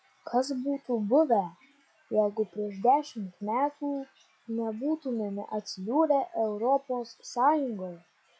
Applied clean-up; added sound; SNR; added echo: classical method log-MMSE.